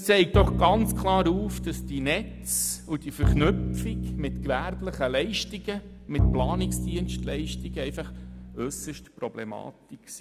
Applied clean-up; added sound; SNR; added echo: none; Bowed string instrument; 1 dB; none.